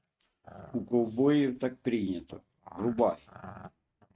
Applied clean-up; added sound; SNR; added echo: neural mask model RNNoise.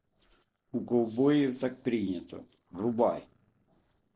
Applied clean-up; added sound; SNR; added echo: neural separator model SepFormer DNS4.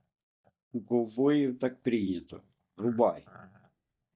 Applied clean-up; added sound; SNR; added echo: neural mask model DeepFilterNet 3.